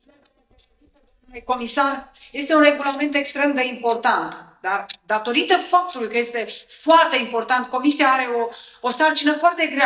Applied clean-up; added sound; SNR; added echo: neural mask model DeepFilterNet 3.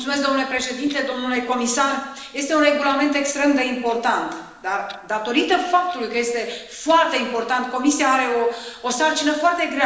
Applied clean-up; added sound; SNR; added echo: neural separator model SepFormer DNS4.